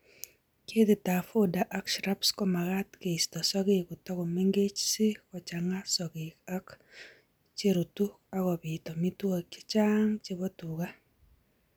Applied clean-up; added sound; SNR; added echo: none; none; none; none.